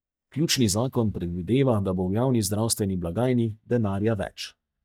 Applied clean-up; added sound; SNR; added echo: neural mask model DeepFilterNet 3.